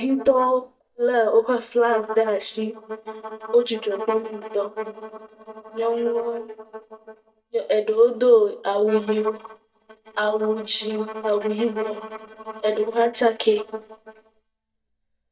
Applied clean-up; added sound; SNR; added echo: neural mask model DeepFilterNet 3.